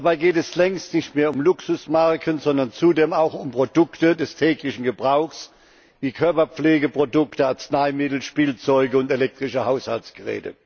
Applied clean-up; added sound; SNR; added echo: none; none; none; none.